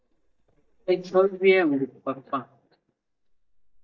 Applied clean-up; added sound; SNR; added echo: neural mask model DeepFilterNet 3.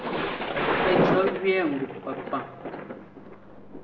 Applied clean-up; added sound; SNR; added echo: none; Thunder; -2 dB; reverberation time 0.9 s.